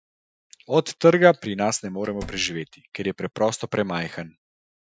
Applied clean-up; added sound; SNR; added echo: classical method Wiener filter.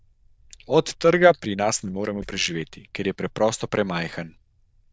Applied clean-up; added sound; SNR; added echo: neural diffusion model UNIVERSE++.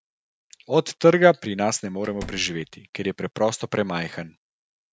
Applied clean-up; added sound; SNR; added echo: none; Slam; 16 dB; none.